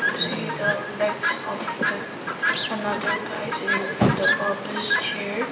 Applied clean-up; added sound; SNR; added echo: none; Chirp, tweet; -4 dB; reverberation time 1.0 s.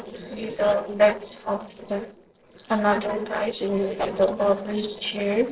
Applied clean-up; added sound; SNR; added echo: neural separator model SepFormer DNS4.